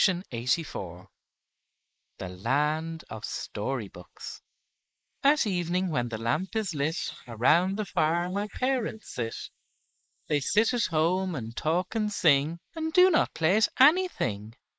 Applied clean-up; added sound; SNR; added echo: neural mask model Resemble Enhance denoiser.